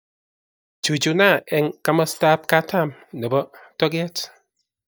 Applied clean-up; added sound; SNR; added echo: neural mask model DeepFilterNet 3.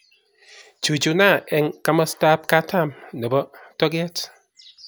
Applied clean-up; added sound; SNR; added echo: none; none; none; none.